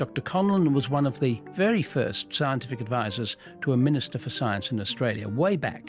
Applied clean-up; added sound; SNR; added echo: none; none; none; none.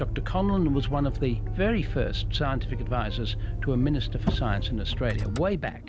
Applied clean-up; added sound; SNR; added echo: none; Motor vehicle (road); 1 dB; none.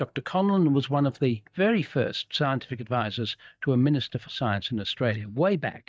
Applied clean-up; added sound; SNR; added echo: neural mask model DeepFilterNet 3.